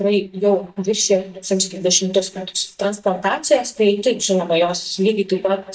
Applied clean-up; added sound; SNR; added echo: neural mask model DeepFilterNet 3.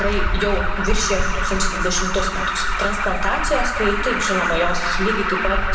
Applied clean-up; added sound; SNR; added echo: none; Alarm; -3 dB; reverberation time 2.3 s.